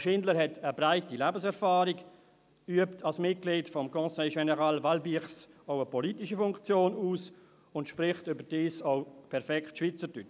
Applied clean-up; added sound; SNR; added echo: none; none; none; none.